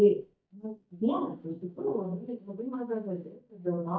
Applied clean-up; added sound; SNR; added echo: neural mask model DeepFilterNet 3.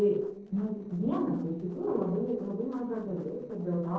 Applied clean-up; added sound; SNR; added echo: neural separator model SepFormer DNS4.